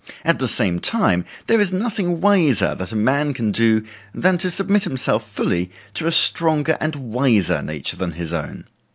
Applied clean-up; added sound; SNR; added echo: none; none; none; none.